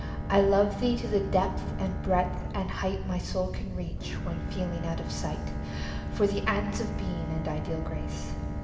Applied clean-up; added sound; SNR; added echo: none; Bowed string instrument; 10 dB; reverberation time 2.5 s.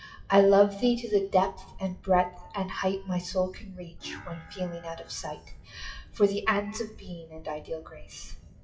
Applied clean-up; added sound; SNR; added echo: classical method WPE with log-MMSE.